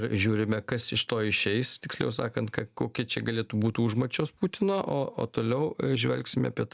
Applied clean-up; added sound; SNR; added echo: none; none; none; none.